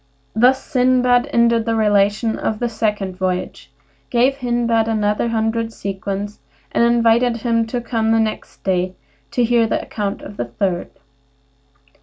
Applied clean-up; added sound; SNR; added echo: none; none; none; none.